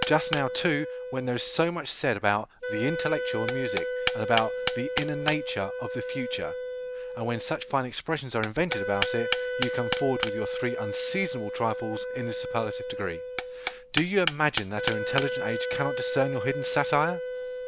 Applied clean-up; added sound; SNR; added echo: none; Wind instrument, woodwind instrument + Hammer; 2 dB; none.